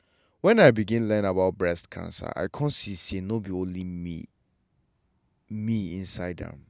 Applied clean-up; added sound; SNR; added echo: none; none; none; none.